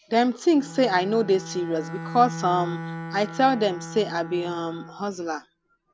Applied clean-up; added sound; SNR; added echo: none; Bowed string instrument; 12 dB; none.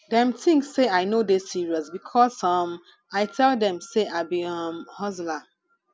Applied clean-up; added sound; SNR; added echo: none; none; none; none.